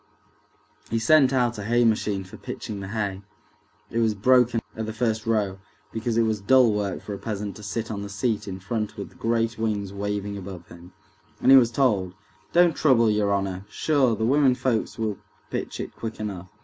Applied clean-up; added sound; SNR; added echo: none; none; none; none.